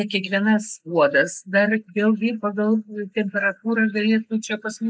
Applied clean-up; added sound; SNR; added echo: neural mask model Resemble Enhance denoiser.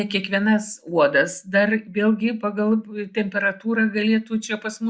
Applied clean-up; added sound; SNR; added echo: none; none; none; none.